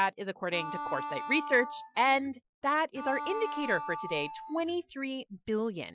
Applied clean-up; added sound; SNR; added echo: classical method Wiener filter.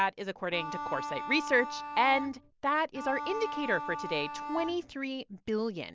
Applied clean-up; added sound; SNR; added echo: none; Bowed string instrument; 7 dB; none.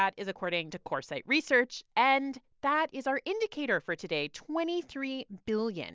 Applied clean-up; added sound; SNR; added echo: none; none; none; none.